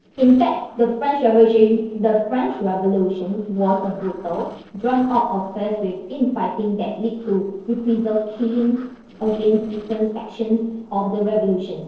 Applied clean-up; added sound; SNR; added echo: neural separator model SepFormer DNS4.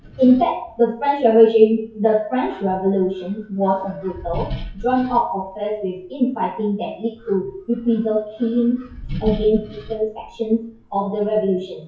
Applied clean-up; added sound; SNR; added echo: classical method WPE with log-MMSE.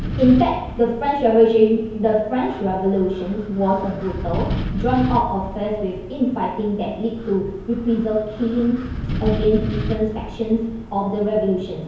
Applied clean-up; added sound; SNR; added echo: none; Wind; 8 dB; reverberation time 1.0 s.